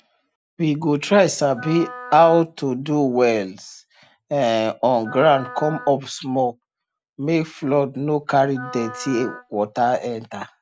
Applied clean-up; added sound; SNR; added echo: none; Wind instrument, woodwind instrument; 16 dB; none.